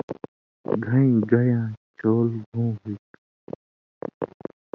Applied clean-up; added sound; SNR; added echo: none; none; none; none.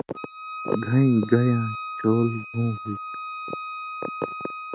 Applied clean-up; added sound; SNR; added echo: none; Wind instrument, woodwind instrument; 10 dB; none.